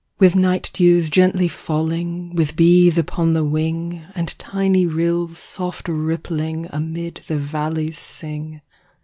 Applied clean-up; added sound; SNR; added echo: none; none; none; none.